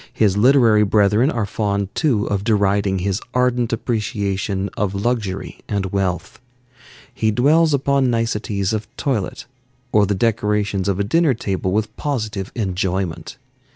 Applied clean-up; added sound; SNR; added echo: none; none; none; none.